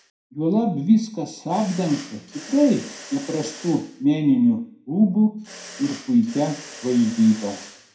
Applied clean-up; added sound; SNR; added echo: none; Mechanisms; 20 dB; reverberation time 0.5 s.